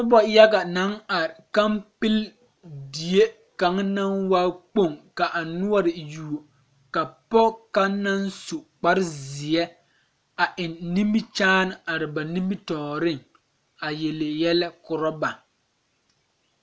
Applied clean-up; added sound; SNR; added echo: none; none; none; none.